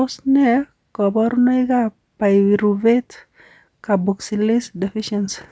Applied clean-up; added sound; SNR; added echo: none; none; none; none.